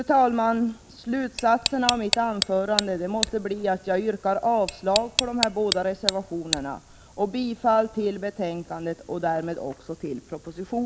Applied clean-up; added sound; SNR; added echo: none; Tick; 5 dB; none.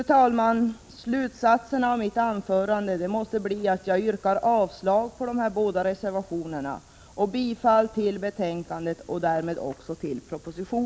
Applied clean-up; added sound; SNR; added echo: none; none; none; none.